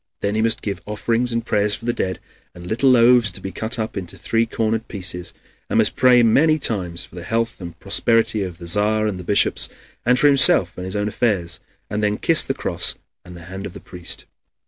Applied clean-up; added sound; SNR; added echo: none; none; none; none.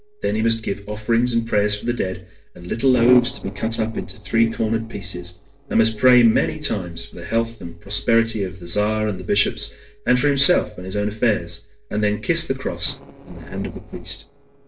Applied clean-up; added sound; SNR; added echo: neural separator model SepFormer DNS4.